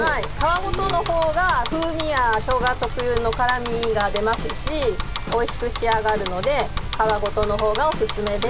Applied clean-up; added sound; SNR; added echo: none; Bicycle; 5 dB; none.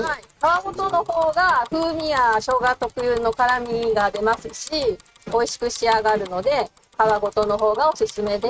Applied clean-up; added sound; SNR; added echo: neural mask model RNNoise.